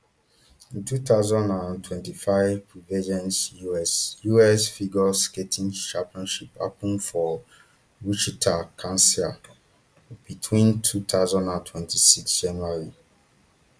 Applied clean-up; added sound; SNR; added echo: none; none; none; none.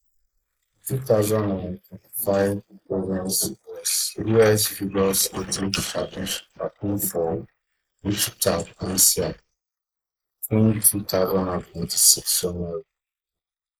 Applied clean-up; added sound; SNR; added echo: neural mask model Resemble Enhance denoiser.